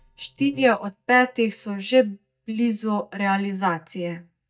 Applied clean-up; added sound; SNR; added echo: neural mask model DeepFilterNet 3.